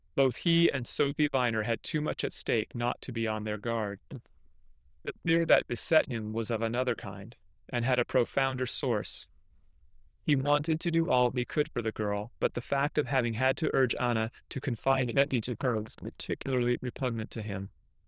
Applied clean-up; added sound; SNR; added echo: neural diffusion model UNIVERSE++.